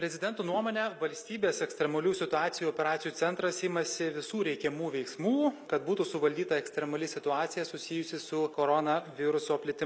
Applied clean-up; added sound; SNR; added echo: none; none; none; none.